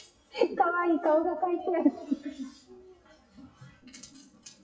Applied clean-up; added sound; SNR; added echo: classical method WPE with log-MMSE.